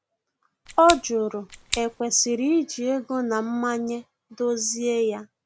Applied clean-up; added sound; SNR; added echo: none; Scissors; 8 dB; none.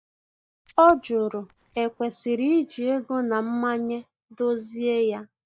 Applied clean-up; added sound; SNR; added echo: neural mask model DeepFilterNet 3.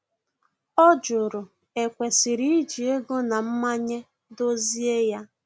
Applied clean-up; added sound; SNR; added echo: none; none; none; none.